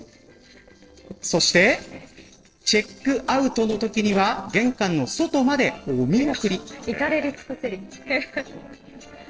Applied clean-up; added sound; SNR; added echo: neural separator model SepFormer DNS4.